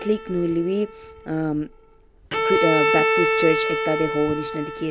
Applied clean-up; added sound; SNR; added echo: none; Bowed string instrument; 0 dB; none.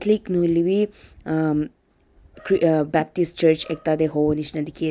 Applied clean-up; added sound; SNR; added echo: none; none; none; none.